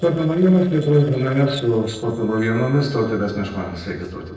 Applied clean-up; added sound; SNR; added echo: neural separator model SepFormer DNS4.